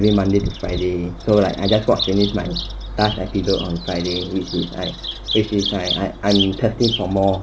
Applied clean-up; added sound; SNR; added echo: none; Bird vocalization, bird call, bird song; 9 dB; none.